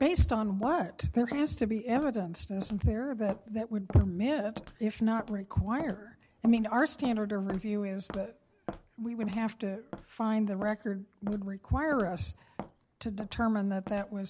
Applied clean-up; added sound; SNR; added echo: none; Walk, footsteps; 17 dB; none.